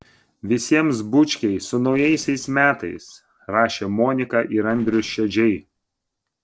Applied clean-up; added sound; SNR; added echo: neural separator model SepFormer DNS4.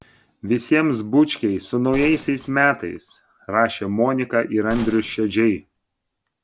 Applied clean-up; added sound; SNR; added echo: none; Gunshot, gunfire; 17 dB; none.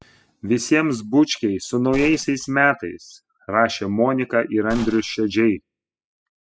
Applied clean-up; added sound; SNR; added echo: classical method spectral subtraction.